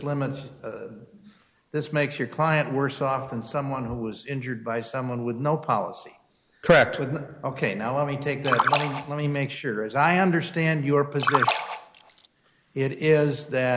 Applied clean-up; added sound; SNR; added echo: none; Splash, splatter; 0 dB; none.